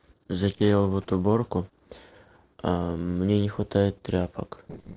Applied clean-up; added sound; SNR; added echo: neural separator model SepFormer DNS4.